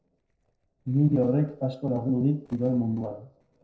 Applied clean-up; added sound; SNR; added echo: neural separator model SepFormer DNS4.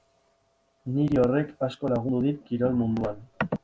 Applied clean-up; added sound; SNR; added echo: none; none; none; none.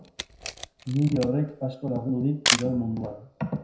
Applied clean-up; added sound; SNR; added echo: none; Camera; 5 dB; reverberation time 0.5 s.